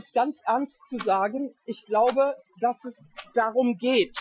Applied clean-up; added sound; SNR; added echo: classical method Wiener filter.